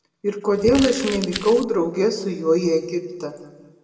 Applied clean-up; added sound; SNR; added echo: none; Crumpling, crinkling; 10 dB; reverberation time 1.2 s.